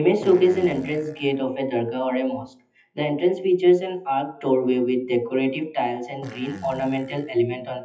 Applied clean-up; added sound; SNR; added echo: classical method WPE with log-MMSE.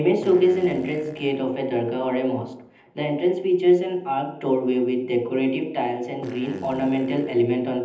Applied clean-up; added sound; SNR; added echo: neural separator model SepFormer DNS4.